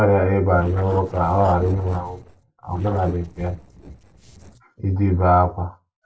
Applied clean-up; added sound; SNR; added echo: neural separator model SepFormer DNS4.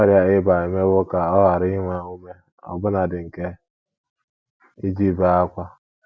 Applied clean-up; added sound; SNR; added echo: none; none; none; none.